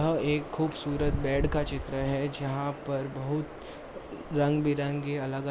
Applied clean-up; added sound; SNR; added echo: none; none; none; none.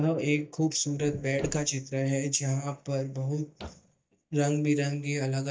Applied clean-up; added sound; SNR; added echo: neural mask model DeepFilterNet 3.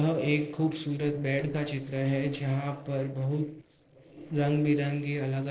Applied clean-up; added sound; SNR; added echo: neural separator model SepFormer DNS4.